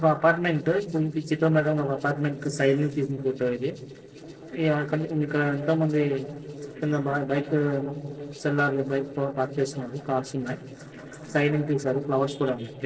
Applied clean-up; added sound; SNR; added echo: neural separator model SepFormer DNS4.